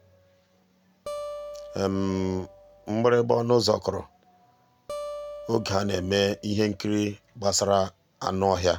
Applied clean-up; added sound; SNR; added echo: none; Acoustic guitar; 15 dB; none.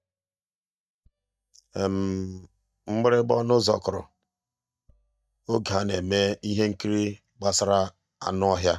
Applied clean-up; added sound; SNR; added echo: neural mask model DeepFilterNet 3.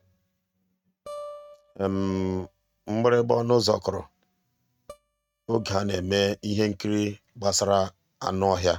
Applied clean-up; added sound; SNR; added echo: neural mask model RNNoise.